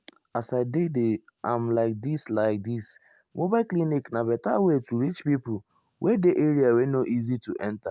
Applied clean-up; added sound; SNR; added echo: none; none; none; none.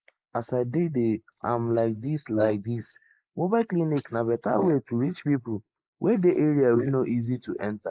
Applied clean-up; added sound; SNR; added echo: neural mask model Resemble Enhance denoiser.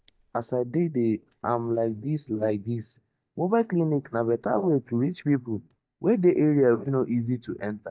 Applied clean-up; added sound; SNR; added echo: neural mask model DeepFilterNet 3.